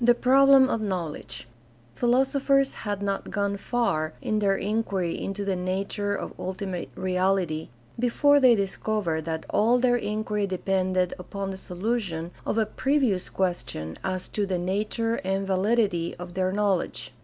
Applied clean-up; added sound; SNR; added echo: none; none; none; none.